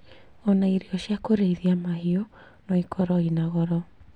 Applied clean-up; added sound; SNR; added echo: none; none; none; none.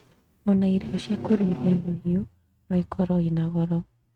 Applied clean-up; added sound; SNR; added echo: neural mask model RNNoise.